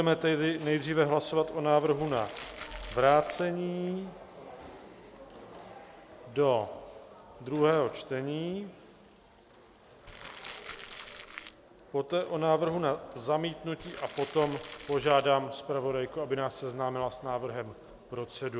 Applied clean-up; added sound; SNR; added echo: none; Crumpling, crinkling; 13 dB; none.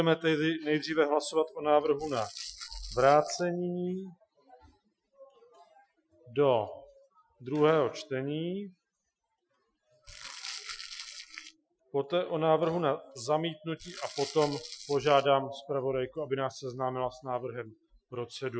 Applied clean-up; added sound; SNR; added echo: classical method Wiener filter.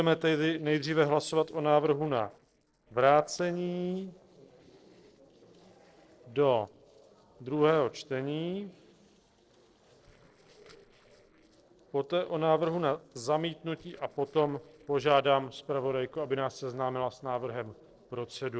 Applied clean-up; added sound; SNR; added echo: neural separator model SepFormer DNS4.